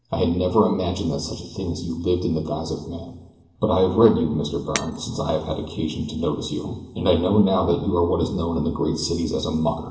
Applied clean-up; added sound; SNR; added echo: none; Shatter; 14 dB; reverberation time 1.2 s.